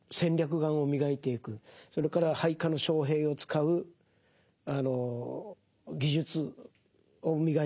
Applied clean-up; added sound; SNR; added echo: none; none; none; none.